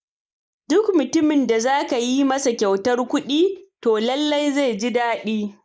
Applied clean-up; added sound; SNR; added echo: neural mask model Resemble Enhance denoiser.